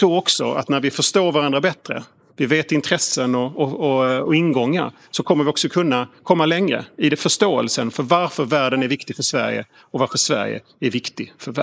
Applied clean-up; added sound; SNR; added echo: neural mask model Resemble Enhance denoiser.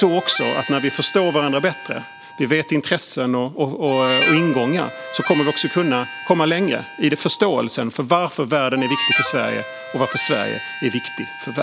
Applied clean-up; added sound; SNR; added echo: none; Harmonica; 8 dB; none.